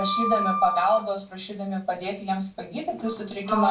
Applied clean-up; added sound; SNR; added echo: none; Sliding door; 4 dB; reverberation time 0.2 s.